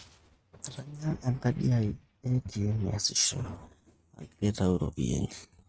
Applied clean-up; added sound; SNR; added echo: neural mask model RNNoise.